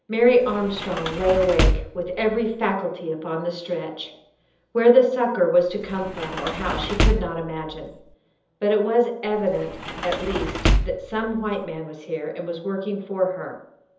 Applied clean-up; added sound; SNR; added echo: none; Sliding door / Slam; 2 dB; reverberation time 0.7 s.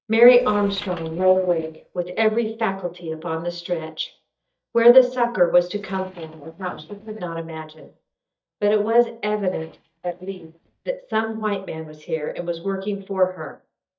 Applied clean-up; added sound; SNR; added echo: neural mask model DeepFilterNet 3.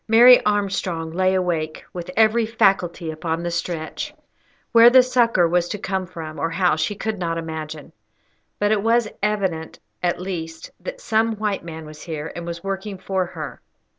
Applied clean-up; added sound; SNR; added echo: none; none; none; none.